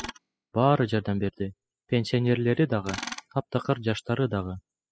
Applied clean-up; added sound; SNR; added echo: classical method spectral subtraction.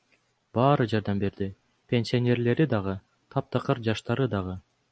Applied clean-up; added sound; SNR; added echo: none; none; none; none.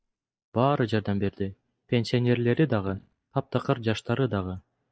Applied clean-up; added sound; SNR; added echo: neural mask model DeepFilterNet 3.